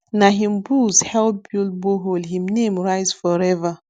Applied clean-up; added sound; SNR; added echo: none; none; none; none.